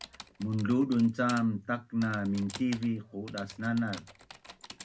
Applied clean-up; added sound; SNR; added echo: none; Typing; 18 dB; none.